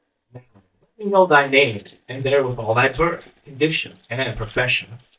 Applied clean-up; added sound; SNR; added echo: neural mask model DeepFilterNet 3.